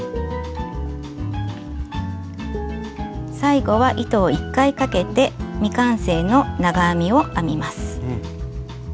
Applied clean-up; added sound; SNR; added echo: none; none; none; none.